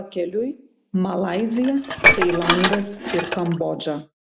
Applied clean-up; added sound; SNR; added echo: none; Dishes, pots, and pans; -1 dB; none.